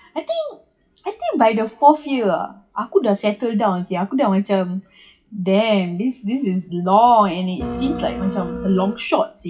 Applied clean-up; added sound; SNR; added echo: classical method WPE with log-MMSE.